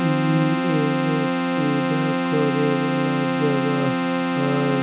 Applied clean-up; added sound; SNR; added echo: none; Keyboard (musical); -3 dB; reverberation time 1.6 s.